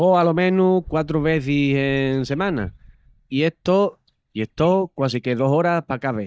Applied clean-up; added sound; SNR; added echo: neural mask model DeepFilterNet 3.